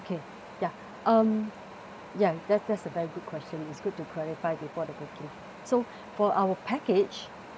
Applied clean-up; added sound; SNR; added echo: none; Wind; 15 dB; none.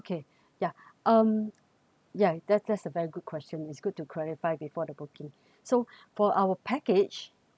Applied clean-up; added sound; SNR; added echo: none; none; none; none.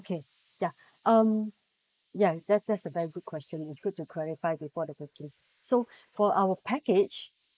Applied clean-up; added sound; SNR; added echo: neural mask model Resemble Enhance denoiser.